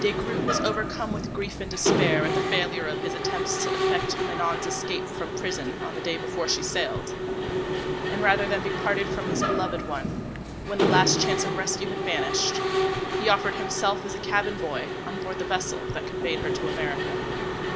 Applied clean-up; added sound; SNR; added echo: none; Mechanisms; -2 dB; none.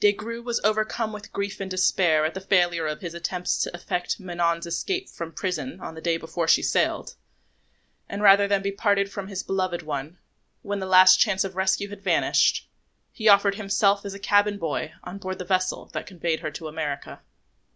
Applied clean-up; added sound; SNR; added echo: none; none; none; none.